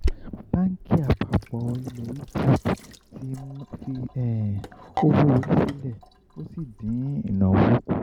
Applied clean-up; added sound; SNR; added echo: none; Sink (filling or washing); 12 dB; none.